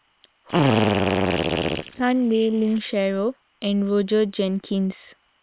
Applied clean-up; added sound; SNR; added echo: neural separator model SepFormer WHAM!.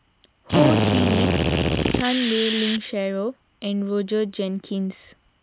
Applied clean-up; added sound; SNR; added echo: none; Drill; -3 dB; none.